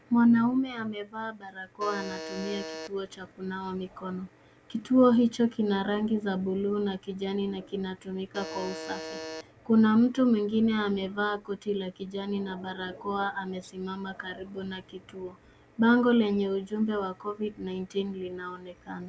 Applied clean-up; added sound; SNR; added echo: none; Alarm; 11 dB; none.